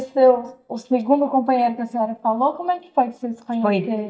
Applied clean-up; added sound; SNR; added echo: neural mask model DeepFilterNet 3.